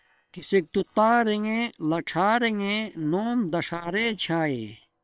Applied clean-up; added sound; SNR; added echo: neural separator model SepFormer WHAM!.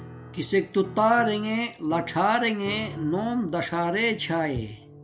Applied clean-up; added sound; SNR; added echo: none; Piano; 16 dB; none.